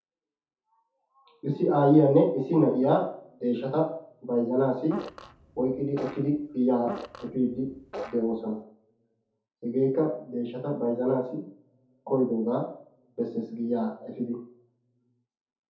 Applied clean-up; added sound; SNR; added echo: none; Fart; 13 dB; reverberation time 0.5 s.